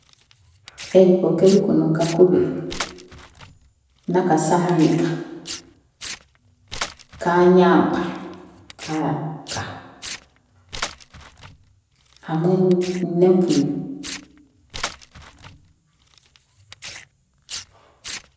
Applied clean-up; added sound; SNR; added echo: none; Tearing; 16 dB; reverberation time 1.0 s.